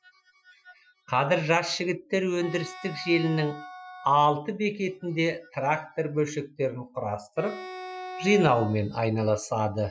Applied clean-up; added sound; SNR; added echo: classical method Wiener filter.